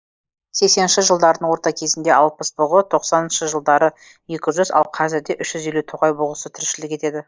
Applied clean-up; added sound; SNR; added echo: neural mask model Resemble Enhance denoiser.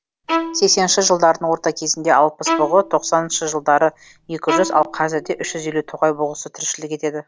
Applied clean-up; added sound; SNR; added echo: none; Bowed string instrument; 9 dB; none.